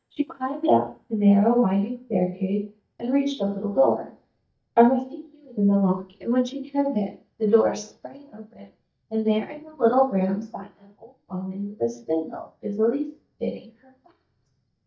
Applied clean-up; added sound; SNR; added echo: neural mask model DeepFilterNet 3.